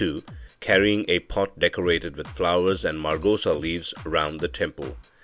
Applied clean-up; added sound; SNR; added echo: none; Drum kit; 19 dB; none.